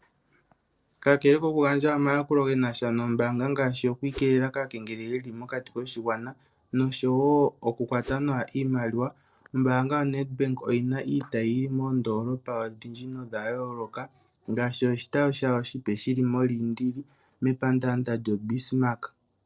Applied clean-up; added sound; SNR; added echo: neural separator model SepFormer DNS4.